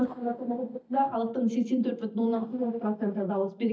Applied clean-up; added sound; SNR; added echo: neural mask model DeepFilterNet 3.